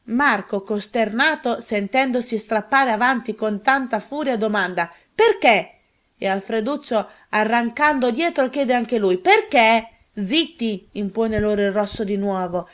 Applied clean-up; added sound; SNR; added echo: none; none; none; none.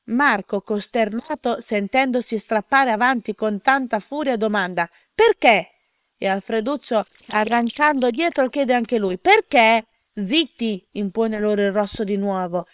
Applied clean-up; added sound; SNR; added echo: neural separator model SepFormer WHAM!.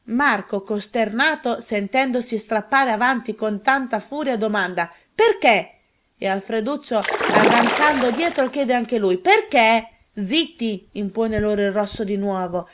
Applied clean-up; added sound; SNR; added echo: none; Splash, splatter; 1 dB; none.